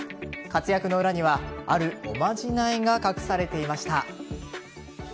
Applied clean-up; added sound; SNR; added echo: none; none; none; none.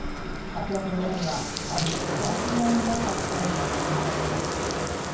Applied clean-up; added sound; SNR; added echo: none; Bathtub (filling or washing); -1 dB; reverberation time 0.9 s.